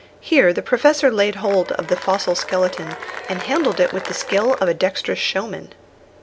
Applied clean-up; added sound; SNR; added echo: none; Applause / Cheering; 12 dB; none.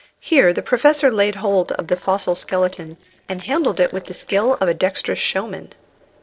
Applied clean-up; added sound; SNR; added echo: neural separator model SepFormer DNS4.